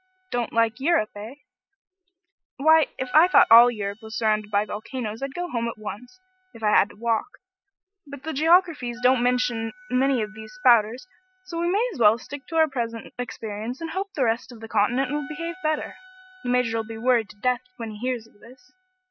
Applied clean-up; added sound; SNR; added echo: classical method spectral subtraction.